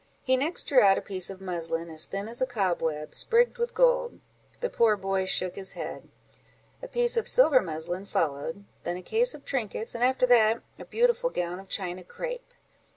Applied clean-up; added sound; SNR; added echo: none; none; none; none.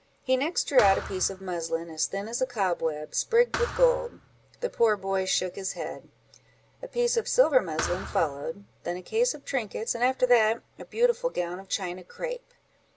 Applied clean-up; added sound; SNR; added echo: none; Thump, thud; 10 dB; none.